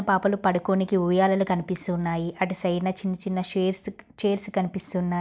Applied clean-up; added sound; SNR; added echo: none; none; none; none.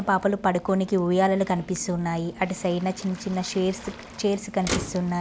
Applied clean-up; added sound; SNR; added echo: none; Waves, surf + Motor vehicle (road); 13 dB; none.